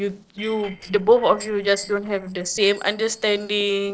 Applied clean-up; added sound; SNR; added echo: neural separator model SepFormer DNS4.